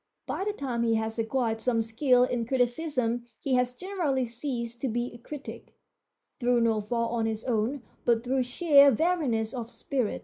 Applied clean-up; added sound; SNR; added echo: neural mask model Resemble Enhance denoiser.